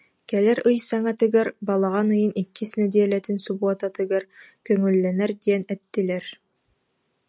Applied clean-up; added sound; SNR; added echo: none; none; none; none.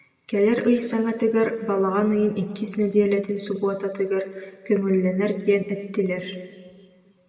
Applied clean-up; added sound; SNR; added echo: none; none; none; reverberation time 1.9 s.